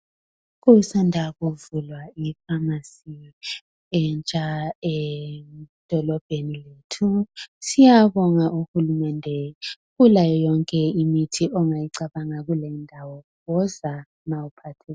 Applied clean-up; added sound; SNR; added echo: none; none; none; none.